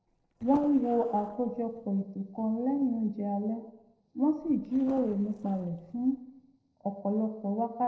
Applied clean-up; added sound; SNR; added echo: neural separator model SepFormer DNS4.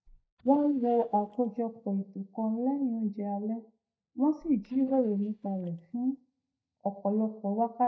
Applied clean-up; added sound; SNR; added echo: neural mask model DeepFilterNet 3.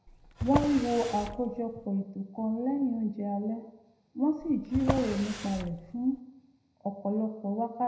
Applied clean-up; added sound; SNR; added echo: none; Drawer open or close; 6 dB; reverberation time 0.8 s.